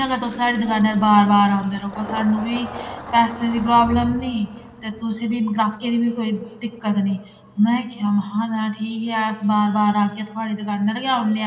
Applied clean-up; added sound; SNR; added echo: none; Engine starting; 19 dB; reverberation time 2.1 s.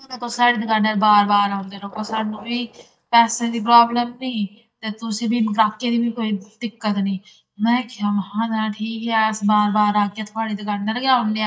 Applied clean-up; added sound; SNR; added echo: neural mask model DeepFilterNet 3.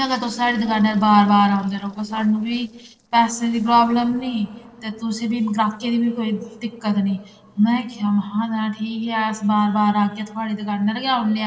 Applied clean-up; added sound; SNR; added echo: neural separator model SepFormer DNS4.